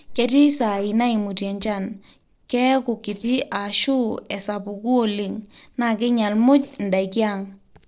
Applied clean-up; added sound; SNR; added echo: neural separator model SepFormer DNS4.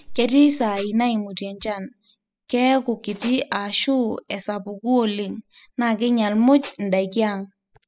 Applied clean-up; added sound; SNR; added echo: classical method spectral subtraction.